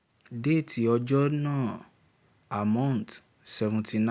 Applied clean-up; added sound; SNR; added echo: none; none; none; none.